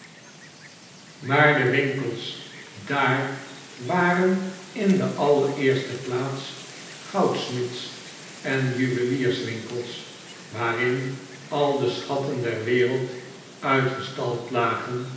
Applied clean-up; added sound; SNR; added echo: none; Wind; 18 dB; reverberation time 0.9 s.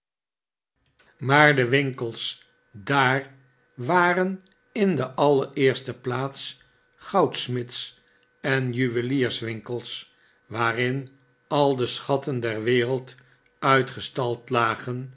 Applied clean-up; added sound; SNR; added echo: none; none; none; none.